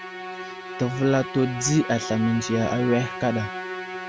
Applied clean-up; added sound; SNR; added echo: none; Musical instrument; 9 dB; none.